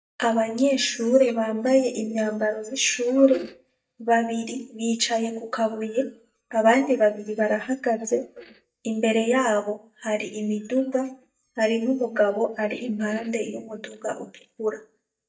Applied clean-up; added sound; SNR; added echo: neural mask model DeepFilterNet 3.